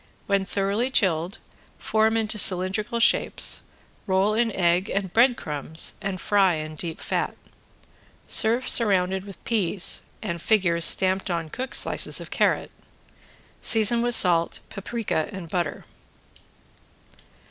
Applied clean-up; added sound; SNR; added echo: none; none; none; none.